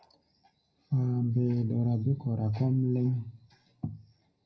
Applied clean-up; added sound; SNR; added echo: none; none; none; reverberation time 0.4 s.